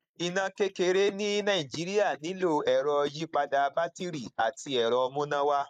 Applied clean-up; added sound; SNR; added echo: neural mask model Resemble Enhance denoiser.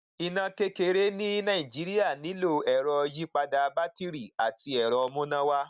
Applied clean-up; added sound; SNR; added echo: none; none; none; none.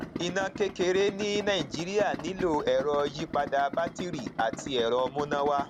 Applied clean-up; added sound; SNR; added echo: none; Idling; 10 dB; none.